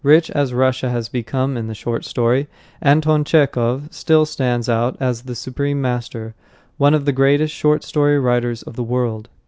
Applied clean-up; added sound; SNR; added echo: none; none; none; none.